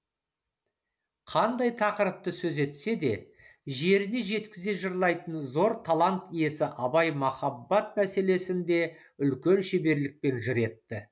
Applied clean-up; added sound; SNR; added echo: none; none; none; none.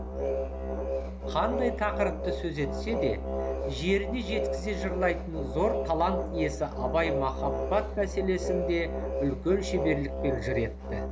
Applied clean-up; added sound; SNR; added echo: none; Musical instrument; 1 dB; none.